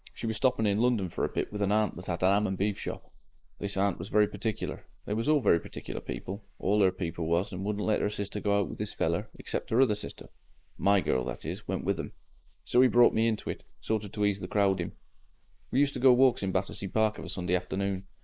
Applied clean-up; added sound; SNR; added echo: neural mask model Resemble Enhance denoiser.